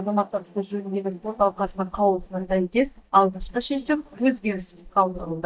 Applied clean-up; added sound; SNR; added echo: neural mask model DeepFilterNet 3.